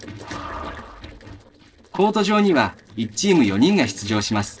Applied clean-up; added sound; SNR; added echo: neural separator model SepFormer DNS4.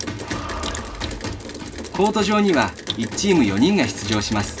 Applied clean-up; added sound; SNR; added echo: none; Rain; 12 dB; reverberation time 0.2 s.